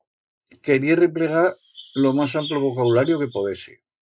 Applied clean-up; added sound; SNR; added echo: neural mask model RNNoise.